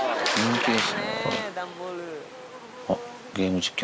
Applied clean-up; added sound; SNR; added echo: none; Livestock, farm animals, working animals; 9 dB; none.